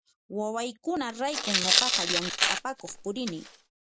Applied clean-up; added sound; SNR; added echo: none; Tearing; -5 dB; none.